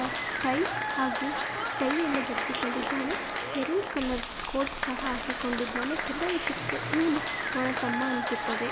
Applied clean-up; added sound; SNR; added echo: none; Applause / Crowd; 0 dB; none.